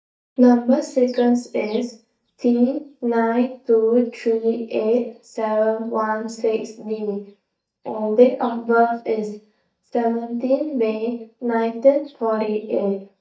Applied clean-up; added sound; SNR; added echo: neural mask model DeepFilterNet 3.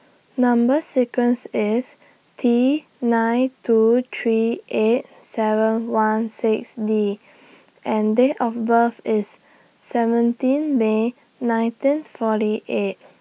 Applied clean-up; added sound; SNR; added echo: none; none; none; none.